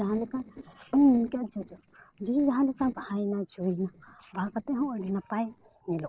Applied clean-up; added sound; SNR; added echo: neural separator model SepFormer DNS4.